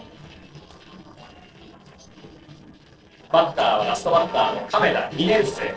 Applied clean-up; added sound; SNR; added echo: neural separator model SepFormer DNS4.